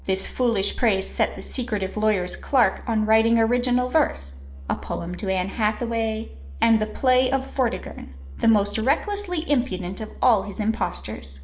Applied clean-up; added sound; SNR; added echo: none; Musical instrument; 14 dB; reverberation time 0.7 s.